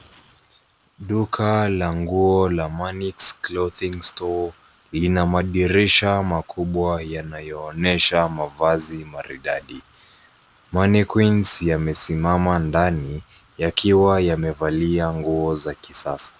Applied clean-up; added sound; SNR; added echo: none; none; none; none.